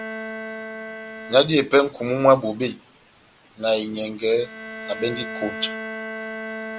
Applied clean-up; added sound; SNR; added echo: none; Bowed string instrument; 11 dB; none.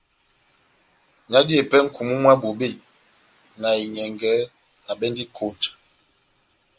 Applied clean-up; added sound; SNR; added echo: neural mask model Resemble Enhance denoiser.